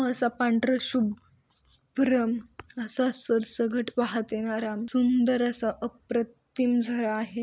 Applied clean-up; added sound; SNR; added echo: none; none; none; none.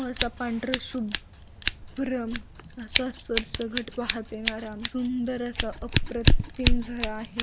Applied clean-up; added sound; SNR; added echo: none; Scissors; -4 dB; none.